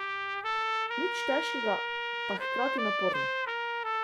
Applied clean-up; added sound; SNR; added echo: none; Trumpet; -5 dB; none.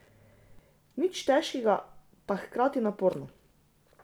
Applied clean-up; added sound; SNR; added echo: none; none; none; none.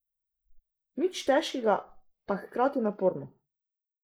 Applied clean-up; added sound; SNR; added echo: neural mask model Resemble Enhance denoiser.